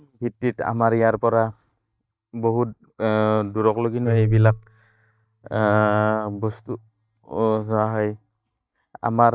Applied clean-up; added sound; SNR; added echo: neural mask model DeepFilterNet 3.